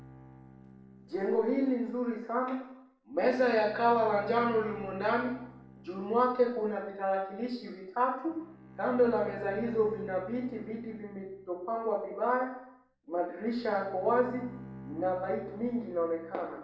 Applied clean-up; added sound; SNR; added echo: none; Bowed string instrument; 19 dB; reverberation time 0.6 s.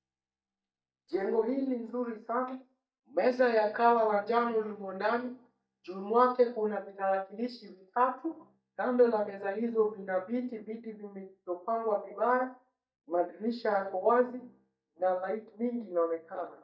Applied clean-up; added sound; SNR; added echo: neural mask model DeepFilterNet 3.